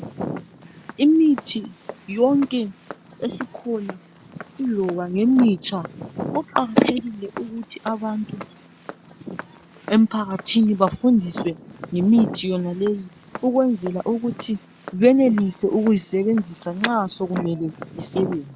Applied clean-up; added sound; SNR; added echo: none; Walk, footsteps; 14 dB; none.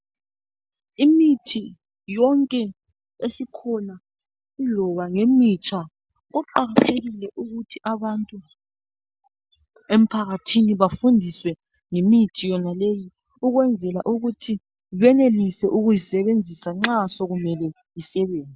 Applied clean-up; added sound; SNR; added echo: none; none; none; none.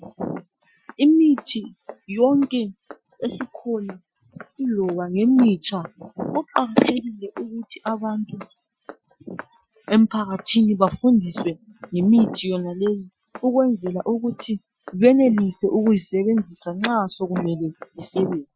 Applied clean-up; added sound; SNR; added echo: classical method Wiener filter.